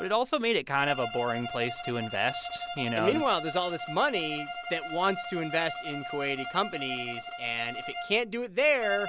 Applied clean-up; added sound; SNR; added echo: none; Bowed string instrument; 8 dB; none.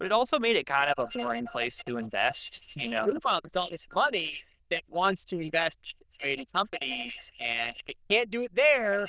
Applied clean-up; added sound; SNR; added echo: neural diffusion model UNIVERSE++.